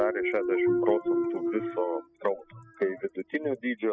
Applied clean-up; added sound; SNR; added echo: classical method spectral subtraction.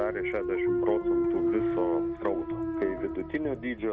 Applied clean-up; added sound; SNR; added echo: none; Thump, thud; -3 dB; none.